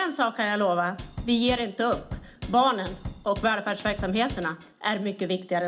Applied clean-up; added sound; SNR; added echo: none; Drum / Drum kit; 12 dB; reverberation time 0.4 s.